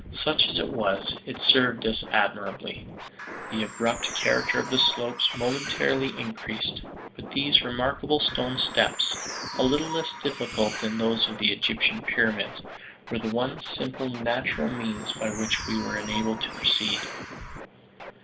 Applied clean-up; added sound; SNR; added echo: none; Bird + Scratching (performance technique); 10 dB; none.